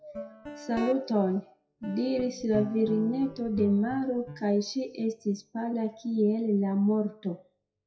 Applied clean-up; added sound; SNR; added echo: classical method WPE with log-MMSE.